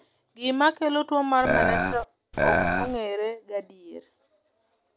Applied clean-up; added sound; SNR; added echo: none; Burping, eructation; -4 dB; none.